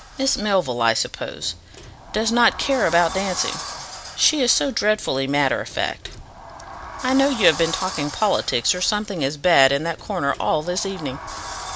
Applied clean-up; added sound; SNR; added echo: none; Sliding door; 13 dB; none.